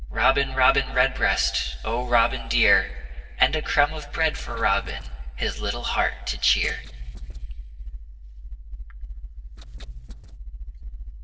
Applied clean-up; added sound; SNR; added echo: neural separator model SepFormer DNS4.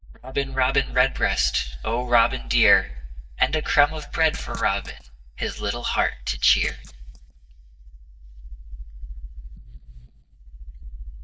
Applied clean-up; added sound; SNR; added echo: neural mask model DeepFilterNet 3.